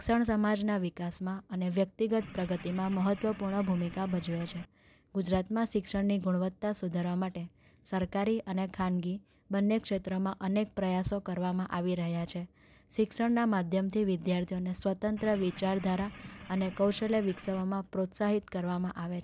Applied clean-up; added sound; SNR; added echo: none; Engine / Boat, Water vehicle; 16 dB; none.